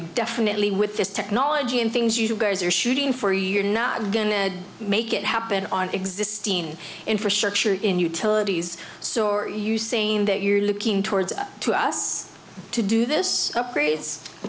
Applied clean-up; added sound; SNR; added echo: none; none; none; none.